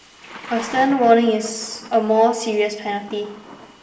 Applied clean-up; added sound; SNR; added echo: none; Thunder / Rain; 18 dB; reverberation time 0.8 s.